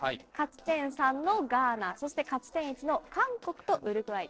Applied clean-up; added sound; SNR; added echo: neural separator model SepFormer DNS4.